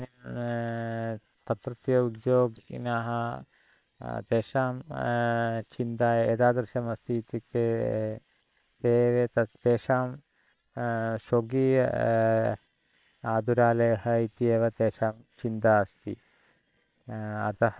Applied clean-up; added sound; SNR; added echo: neural separator model SepFormer WHAM!.